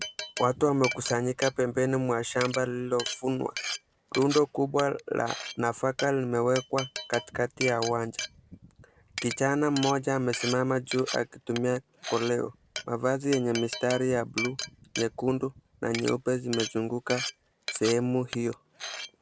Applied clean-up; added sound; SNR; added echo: none; Glass; 10 dB; none.